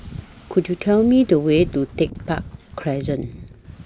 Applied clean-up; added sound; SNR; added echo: none; Wind / Ocean; 14 dB; none.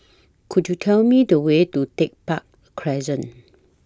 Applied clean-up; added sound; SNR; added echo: none; none; none; none.